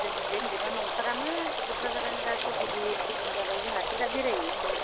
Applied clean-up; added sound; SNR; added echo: none; Stream; -4 dB; none.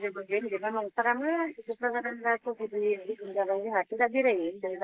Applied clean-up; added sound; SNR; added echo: neural mask model Resemble Enhance denoiser.